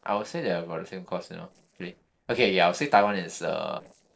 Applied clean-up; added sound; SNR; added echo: neural separator model SepFormer DNS4.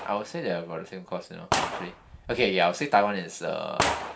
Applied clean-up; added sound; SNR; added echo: none; Gunshot, gunfire; 5 dB; reverberation time 0.5 s.